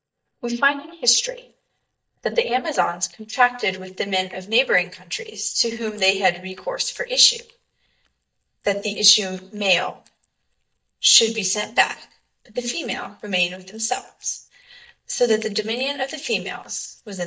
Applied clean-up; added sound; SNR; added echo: neural mask model DeepFilterNet 3.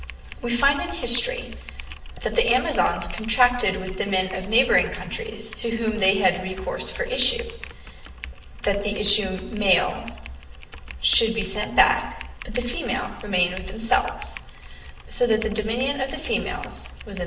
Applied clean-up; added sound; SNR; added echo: none; Typing; 16 dB; reverberation time 0.8 s.